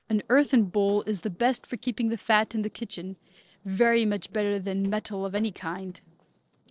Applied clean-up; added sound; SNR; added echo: neural separator model SepFormer DNS4.